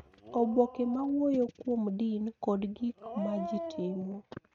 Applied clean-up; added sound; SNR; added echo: neural mask model RNNoise.